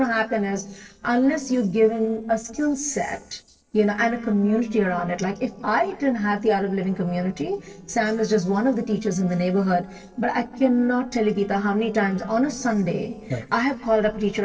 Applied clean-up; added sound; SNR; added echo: neural separator model SepFormer DNS4.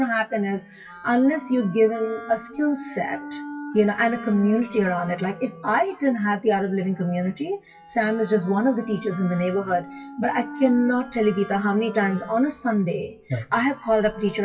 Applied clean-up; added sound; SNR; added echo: classical method WPE with log-MMSE.